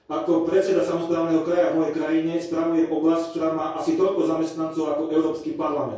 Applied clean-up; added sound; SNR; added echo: none; none; none; reverberation time 0.6 s.